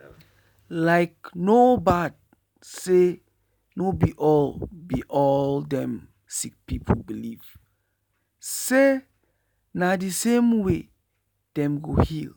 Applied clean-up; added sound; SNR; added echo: none; none; none; none.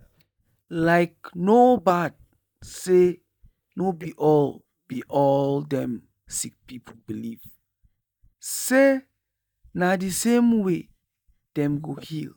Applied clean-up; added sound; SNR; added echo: neural mask model DeepFilterNet 3.